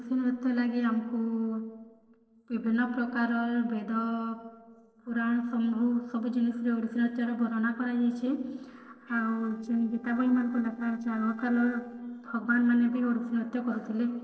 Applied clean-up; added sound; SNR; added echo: neural separator model SepFormer DNS4.